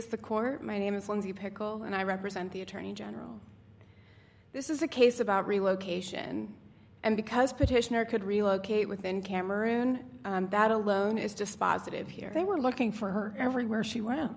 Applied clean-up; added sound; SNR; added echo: none; none; none; none.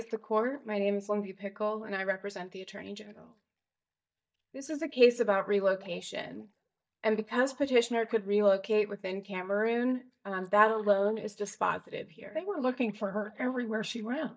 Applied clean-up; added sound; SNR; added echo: neural mask model DeepFilterNet 3.